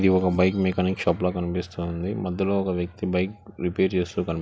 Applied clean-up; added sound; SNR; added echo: none; Whoosh, swoosh, swish; 20 dB; none.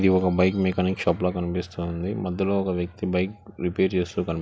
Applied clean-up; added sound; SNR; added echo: none; none; none; none.